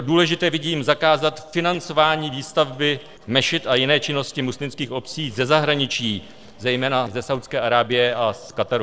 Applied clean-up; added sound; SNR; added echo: neural separator model SepFormer DNS4.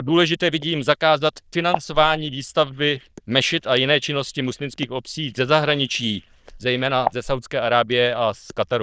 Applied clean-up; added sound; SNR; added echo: neural diffusion model UNIVERSE++.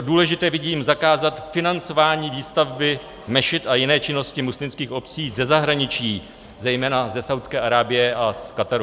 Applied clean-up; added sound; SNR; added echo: none; none; none; none.